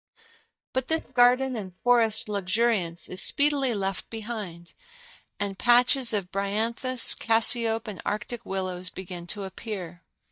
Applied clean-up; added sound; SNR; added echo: neural mask model DeepFilterNet 3.